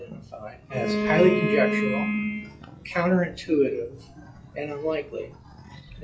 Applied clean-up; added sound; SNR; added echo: classical method log-MMSE.